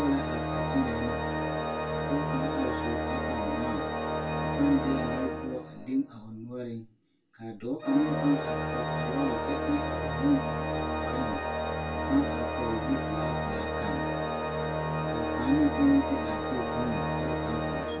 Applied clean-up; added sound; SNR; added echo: none; Organ; -1 dB; reverberation time 0.2 s.